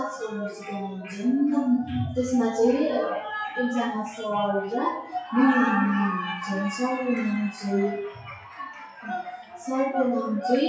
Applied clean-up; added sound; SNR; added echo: classical method WPE with log-MMSE.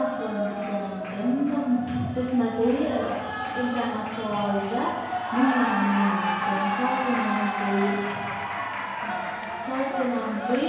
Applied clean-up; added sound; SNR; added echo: none; Cheering; 3 dB; reverberation time 1.0 s.